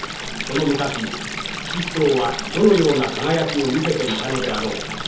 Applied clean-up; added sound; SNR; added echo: none; Stream; 7 dB; reverberation time 0.7 s.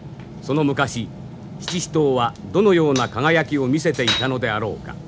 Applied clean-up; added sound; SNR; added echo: none; none; none; none.